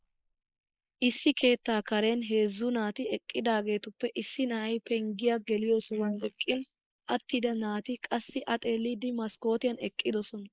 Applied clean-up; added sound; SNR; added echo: neural mask model Resemble Enhance denoiser.